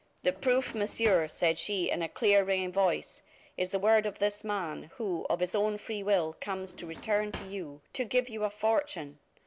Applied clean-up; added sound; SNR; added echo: none; Drawer open or close; 17 dB; none.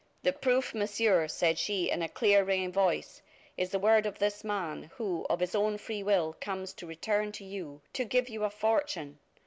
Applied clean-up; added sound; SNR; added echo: none; none; none; none.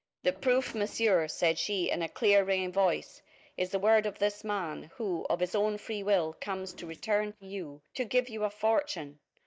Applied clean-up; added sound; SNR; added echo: neural mask model DeepFilterNet 3.